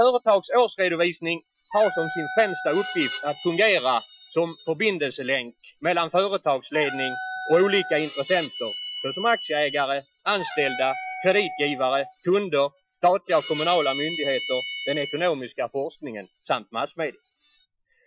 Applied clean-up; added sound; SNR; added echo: classical method Wiener filter.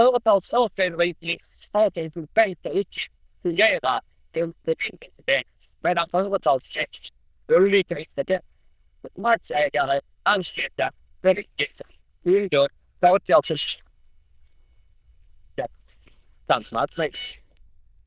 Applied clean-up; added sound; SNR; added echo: neural diffusion model UNIVERSE++.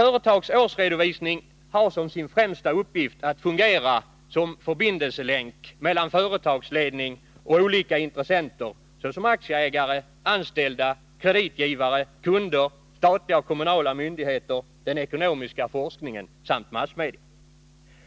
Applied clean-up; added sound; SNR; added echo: none; none; none; none.